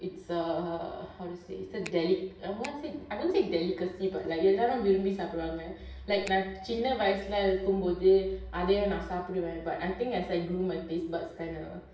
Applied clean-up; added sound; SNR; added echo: none; Finger snapping; 17 dB; reverberation time 0.6 s.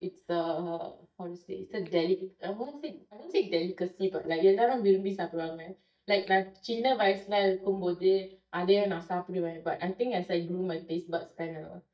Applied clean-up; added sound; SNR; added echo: neural mask model DeepFilterNet 3.